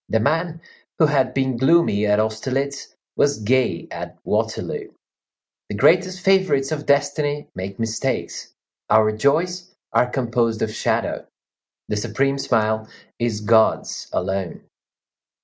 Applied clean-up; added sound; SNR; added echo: none; none; none; none.